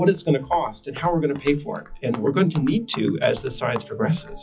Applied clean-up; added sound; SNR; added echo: classical method WPE with log-MMSE.